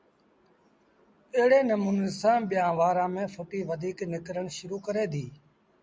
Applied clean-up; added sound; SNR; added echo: none; none; none; none.